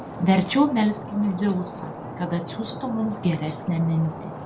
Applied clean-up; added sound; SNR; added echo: none; Stream; 11 dB; none.